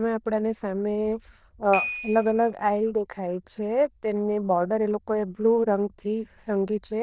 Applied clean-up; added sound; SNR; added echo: neural diffusion model UNIVERSE++.